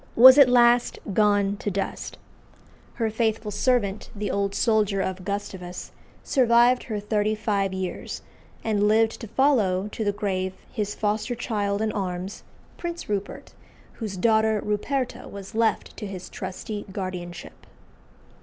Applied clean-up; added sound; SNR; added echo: none; none; none; none.